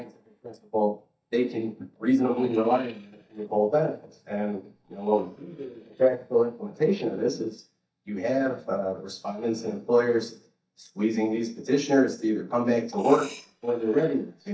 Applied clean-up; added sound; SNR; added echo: neural mask model DeepFilterNet 3.